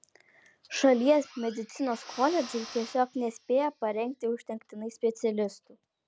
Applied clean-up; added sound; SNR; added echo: none; Drill; 18 dB; none.